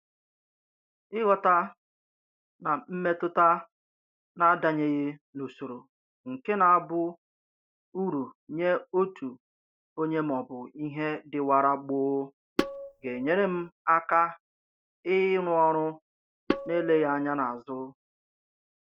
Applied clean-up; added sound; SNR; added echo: neural mask model DeepFilterNet 3.